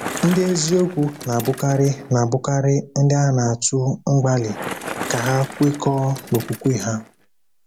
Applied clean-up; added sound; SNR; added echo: none; Bicycle; 14 dB; none.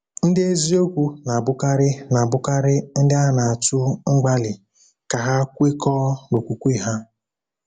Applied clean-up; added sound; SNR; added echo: none; none; none; none.